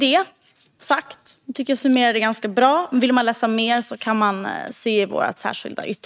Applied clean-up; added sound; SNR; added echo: neural mask model RNNoise.